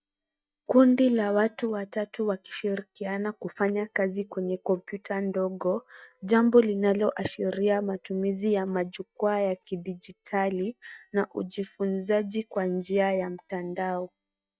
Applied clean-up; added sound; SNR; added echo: neural mask model DeepFilterNet 3.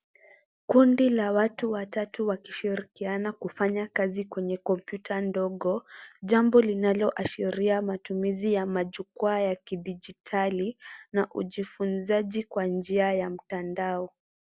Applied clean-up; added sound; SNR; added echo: none; none; none; none.